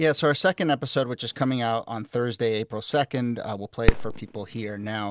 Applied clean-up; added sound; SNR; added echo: none; Fireworks; 5 dB; none.